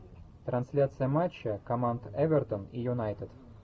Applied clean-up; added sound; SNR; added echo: none; none; none; none.